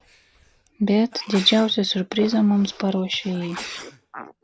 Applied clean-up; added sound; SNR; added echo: none; Sneeze; 18 dB; none.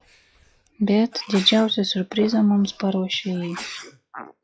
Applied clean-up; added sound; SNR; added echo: classical method log-MMSE.